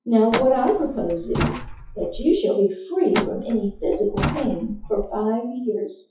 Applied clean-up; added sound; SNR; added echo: classical method WPE with log-MMSE.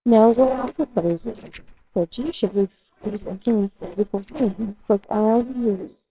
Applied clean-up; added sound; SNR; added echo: neural separator model SepFormer WHAMR!.